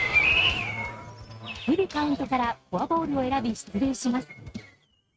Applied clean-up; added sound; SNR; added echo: neural mask model RNNoise.